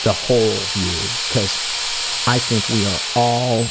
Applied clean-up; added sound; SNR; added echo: none; Drill; 3 dB; none.